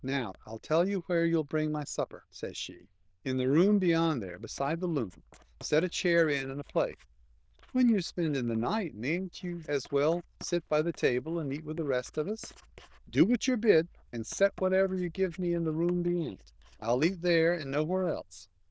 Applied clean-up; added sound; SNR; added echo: neural diffusion model UNIVERSE++.